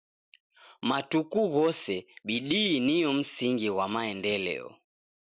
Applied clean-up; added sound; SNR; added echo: none; none; none; none.